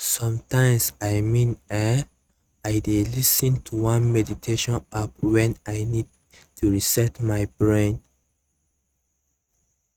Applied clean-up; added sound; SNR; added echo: neural mask model RNNoise.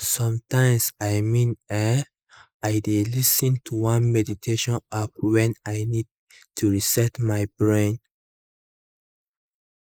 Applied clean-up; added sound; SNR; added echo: neural mask model Resemble Enhance denoiser.